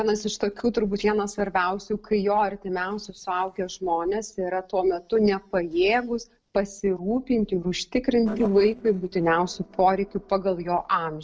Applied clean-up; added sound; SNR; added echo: neural separator model SepFormer DNS4.